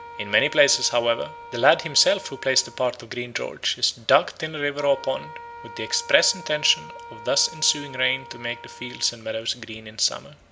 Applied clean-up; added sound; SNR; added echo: none; Wind instrument, woodwind instrument; 17 dB; none.